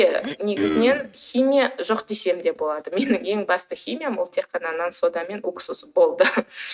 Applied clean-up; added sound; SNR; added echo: neural mask model RNNoise.